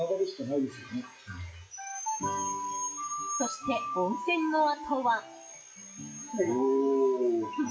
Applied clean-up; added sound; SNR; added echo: classical method WPE with log-MMSE.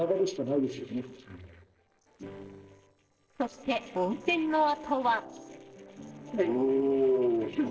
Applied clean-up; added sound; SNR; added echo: neural separator model SepFormer DNS4.